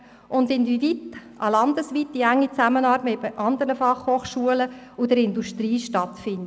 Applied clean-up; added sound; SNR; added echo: none; none; none; none.